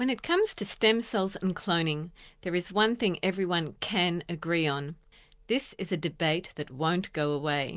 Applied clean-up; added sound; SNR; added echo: none; none; none; none.